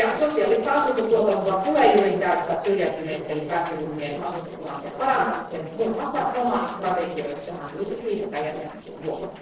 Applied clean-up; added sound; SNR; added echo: neural separator model SepFormer DNS4.